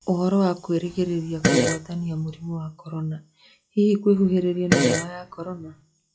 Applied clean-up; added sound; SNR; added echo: classical method log-MMSE.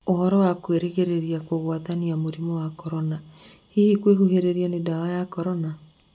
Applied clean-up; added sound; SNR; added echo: none; none; none; none.